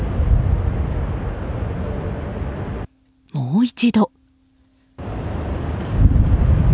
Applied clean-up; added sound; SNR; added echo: none; none; none; none.